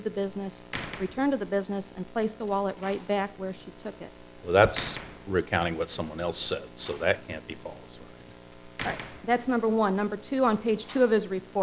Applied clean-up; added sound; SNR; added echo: none; Slam; 17 dB; none.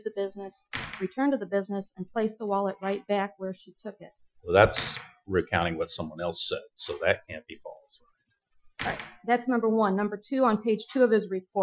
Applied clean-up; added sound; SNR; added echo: classical method Wiener filter.